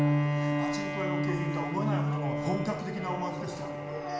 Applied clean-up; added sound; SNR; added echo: none; Bowed string instrument; -4 dB; reverberation time 1.1 s.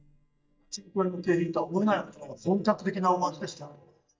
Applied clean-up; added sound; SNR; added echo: neural mask model DeepFilterNet 3.